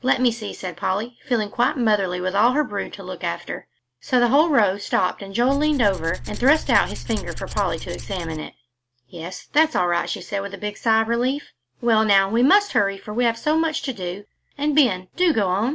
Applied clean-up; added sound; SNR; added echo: none; Tools; 8 dB; none.